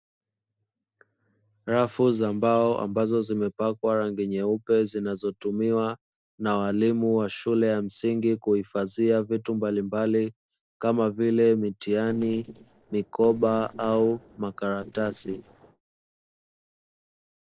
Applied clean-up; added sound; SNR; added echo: neural separator model SepFormer DNS4.